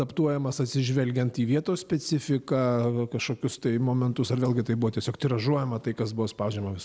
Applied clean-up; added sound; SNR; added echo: none; none; none; none.